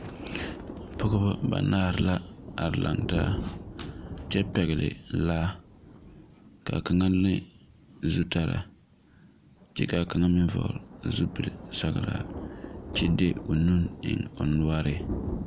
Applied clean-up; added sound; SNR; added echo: none; Thunder; 11 dB; none.